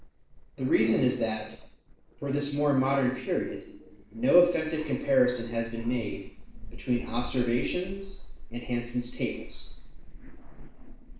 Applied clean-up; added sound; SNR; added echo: neural separator model SepFormer DNS4.